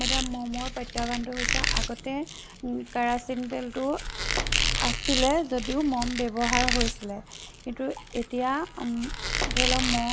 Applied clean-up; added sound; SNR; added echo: none; Squeak; 0 dB; none.